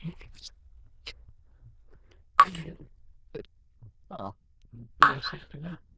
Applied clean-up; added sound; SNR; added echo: neural diffusion model UNIVERSE++.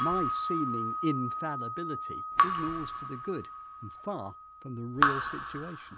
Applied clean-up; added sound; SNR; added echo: none; Wind chime + Raindrop / Drip; -4 dB; none.